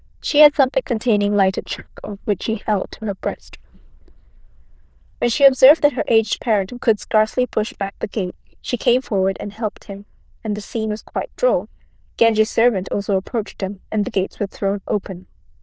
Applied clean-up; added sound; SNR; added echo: neural diffusion model UNIVERSE++.